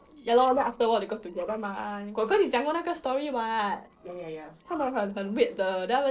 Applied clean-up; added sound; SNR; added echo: neural separator model SepFormer DNS4.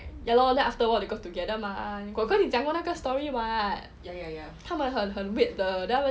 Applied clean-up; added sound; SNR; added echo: none; none; none; none.